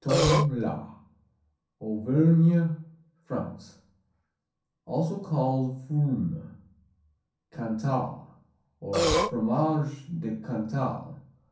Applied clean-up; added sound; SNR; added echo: none; Burping, eructation; -4 dB; reverberation time 0.6 s.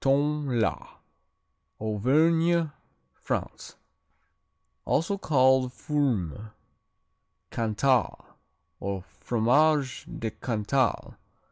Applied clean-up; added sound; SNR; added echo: none; none; none; none.